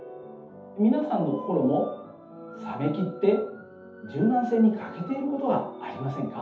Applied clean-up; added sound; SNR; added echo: none; none; none; reverberation time 0.6 s.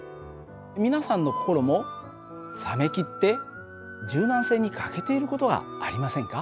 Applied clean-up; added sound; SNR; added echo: none; none; none; none.